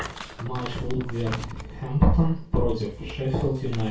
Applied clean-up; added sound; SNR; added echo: none; Crumpling, crinkling; 17 dB; reverberation time 0.3 s.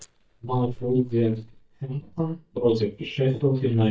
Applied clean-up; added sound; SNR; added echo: neural mask model DeepFilterNet 3.